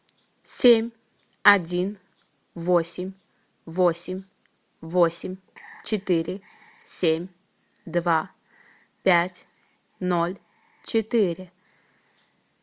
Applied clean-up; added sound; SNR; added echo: none; none; none; none.